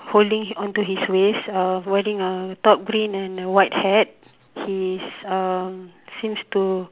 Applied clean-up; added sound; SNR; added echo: none; none; none; none.